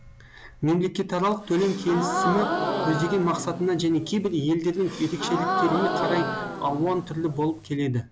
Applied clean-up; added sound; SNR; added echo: none; Gasp; 3 dB; none.